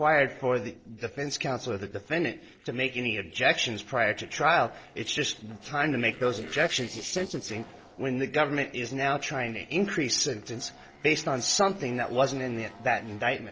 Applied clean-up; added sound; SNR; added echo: neural separator model SepFormer DNS4.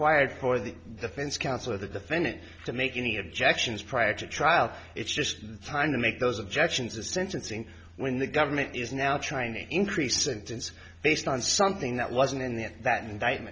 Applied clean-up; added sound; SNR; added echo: none; none; none; none.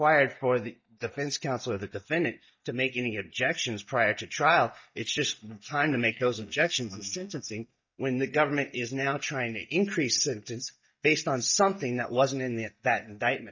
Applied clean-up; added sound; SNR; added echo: neural mask model DeepFilterNet 3.